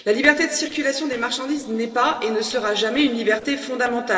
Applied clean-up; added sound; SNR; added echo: neural separator model SepFormer DNS4.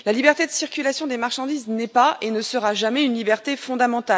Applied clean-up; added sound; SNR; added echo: none; none; none; none.